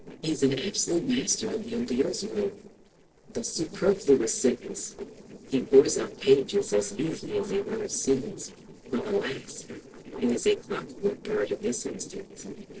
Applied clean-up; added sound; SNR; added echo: neural separator model SepFormer DNS4.